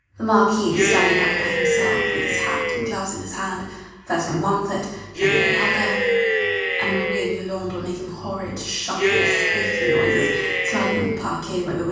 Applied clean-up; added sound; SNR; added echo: none; Cheering; -4 dB; reverberation time 1.2 s.